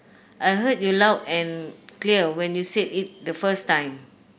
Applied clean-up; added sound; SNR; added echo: none; none; none; none.